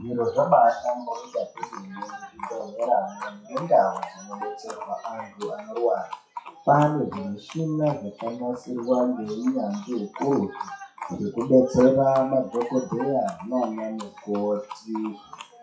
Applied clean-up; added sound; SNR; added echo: classical method WPE with log-MMSE.